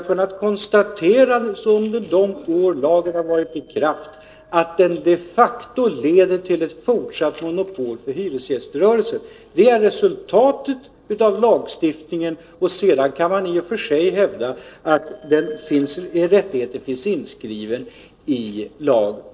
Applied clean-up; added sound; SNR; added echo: neural separator model SepFormer DNS4.